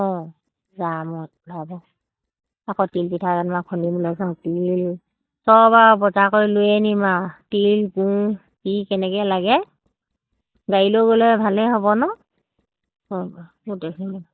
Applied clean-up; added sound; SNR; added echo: neural mask model DeepFilterNet 3.